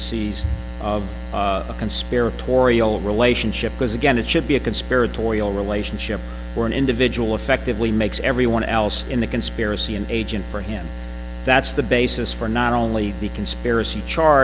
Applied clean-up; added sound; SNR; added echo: none; none; none; none.